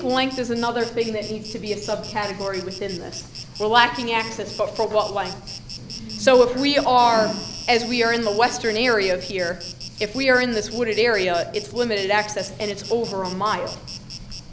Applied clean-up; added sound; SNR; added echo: none; Insect; 15 dB; none.